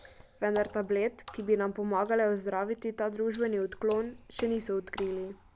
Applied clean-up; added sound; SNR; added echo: none; Water / Splash, splatter; 19 dB; none.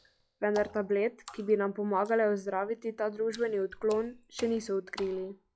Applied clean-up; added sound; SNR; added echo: classical method log-MMSE.